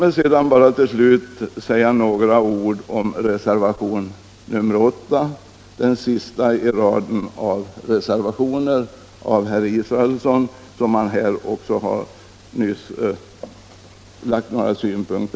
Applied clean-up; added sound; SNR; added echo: none; none; none; none.